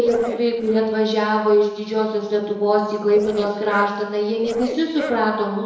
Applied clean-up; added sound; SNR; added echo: neural separator model SepFormer DNS4.